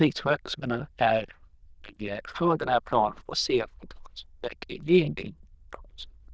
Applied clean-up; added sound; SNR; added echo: neural diffusion model UNIVERSE++.